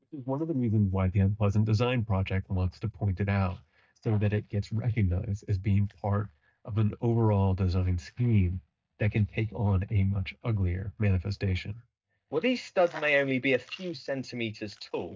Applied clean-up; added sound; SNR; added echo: neural mask model DeepFilterNet 3.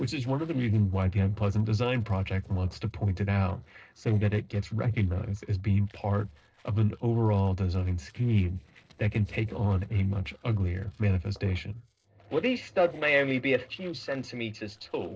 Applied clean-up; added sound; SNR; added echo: neural separator model SepFormer DNS4.